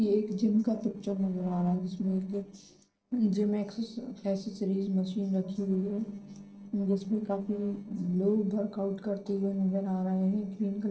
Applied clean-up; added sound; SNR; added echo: neural separator model SepFormer DNS4.